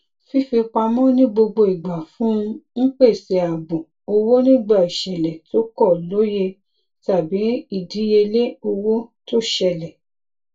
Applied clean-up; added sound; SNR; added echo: none; none; none; reverberation time 0.2 s.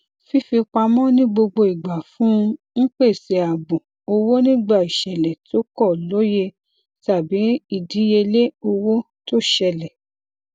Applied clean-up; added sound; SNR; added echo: none; none; none; none.